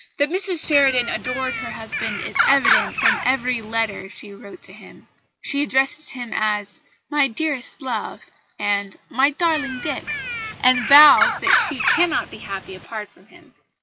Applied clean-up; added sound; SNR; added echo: none; Bird; 2 dB; none.